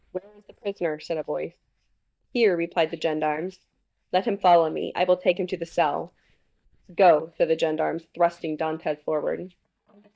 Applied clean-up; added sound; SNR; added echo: neural mask model DeepFilterNet 3.